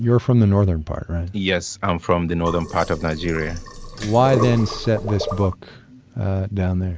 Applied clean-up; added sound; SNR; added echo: none; Sink (filling or washing); 9 dB; none.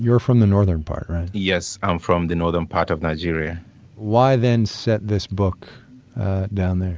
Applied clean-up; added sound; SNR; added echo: none; none; none; none.